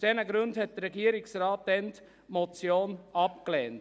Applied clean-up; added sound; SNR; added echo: none; none; none; none.